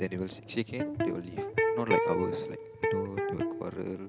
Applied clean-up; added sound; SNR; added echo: none; Electric guitar; -3 dB; none.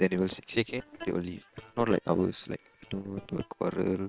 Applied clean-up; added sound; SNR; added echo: neural separator model SepFormer WHAM!.